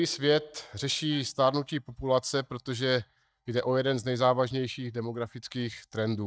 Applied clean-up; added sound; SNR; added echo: neural mask model DeepFilterNet 3.